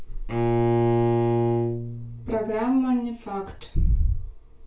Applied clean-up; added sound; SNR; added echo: none; Bowed string instrument; -2 dB; reverberation time 0.2 s.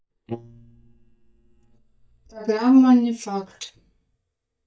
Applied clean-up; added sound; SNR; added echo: neural mask model DeepFilterNet 3.